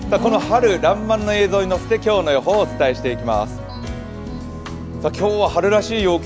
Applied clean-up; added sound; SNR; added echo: none; Bass guitar; 17 dB; none.